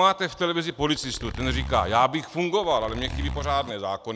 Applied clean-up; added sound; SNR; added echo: none; Zipper (clothing); 9 dB; none.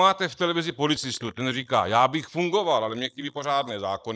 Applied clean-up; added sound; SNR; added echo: neural mask model Resemble Enhance denoiser.